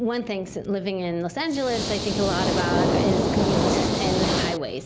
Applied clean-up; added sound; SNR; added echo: none; Hiss; -3 dB; none.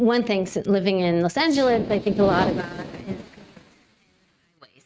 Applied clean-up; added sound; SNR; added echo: neural mask model RNNoise.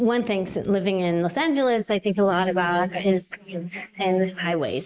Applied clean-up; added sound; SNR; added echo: neural mask model Resemble Enhance denoiser.